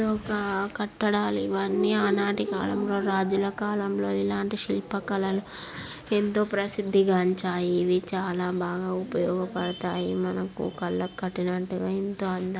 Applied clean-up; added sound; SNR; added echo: none; none; none; none.